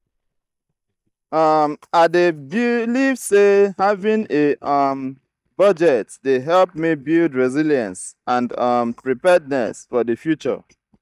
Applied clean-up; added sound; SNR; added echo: neural mask model DeepFilterNet 3.